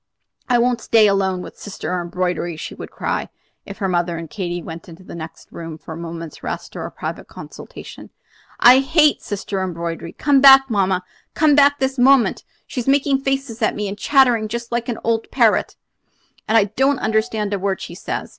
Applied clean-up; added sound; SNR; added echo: none; none; none; none.